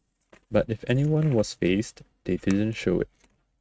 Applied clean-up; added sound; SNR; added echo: neural mask model RNNoise.